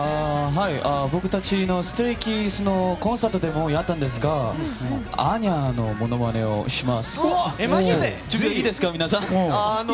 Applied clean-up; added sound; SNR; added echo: none; none; none; none.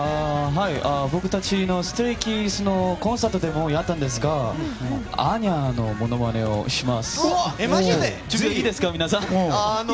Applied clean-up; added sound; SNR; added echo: none; Computer keyboard; 20 dB; none.